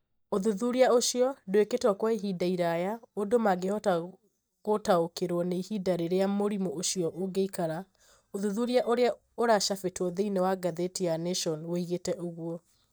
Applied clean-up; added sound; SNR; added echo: neural mask model DeepFilterNet 3.